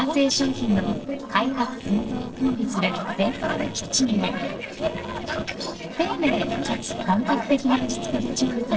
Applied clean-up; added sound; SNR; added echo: neural separator model SepFormer DNS4.